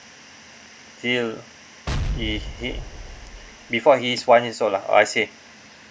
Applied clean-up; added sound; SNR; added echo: none; Explosion; 6 dB; none.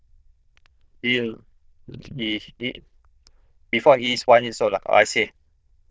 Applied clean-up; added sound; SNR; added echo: neural diffusion model UNIVERSE++.